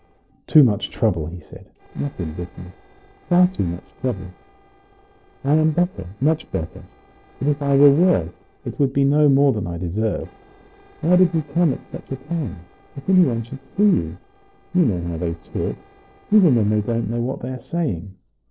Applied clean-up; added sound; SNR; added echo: neural separator model SepFormer DNS4.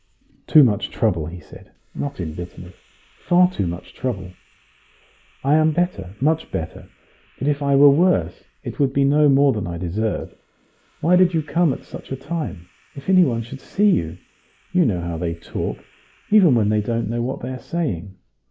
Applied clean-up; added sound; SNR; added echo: neural mask model Resemble Enhance denoiser.